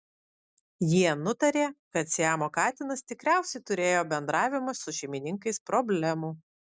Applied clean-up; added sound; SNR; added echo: none; none; none; none.